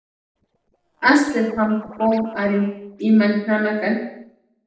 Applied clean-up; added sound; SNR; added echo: neural separator model SepFormer DNS4.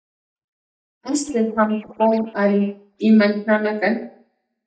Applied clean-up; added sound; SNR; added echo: neural mask model DeepFilterNet 3.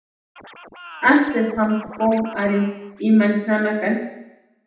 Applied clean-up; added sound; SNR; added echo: none; Scratching (performance technique); 18 dB; reverberation time 0.8 s.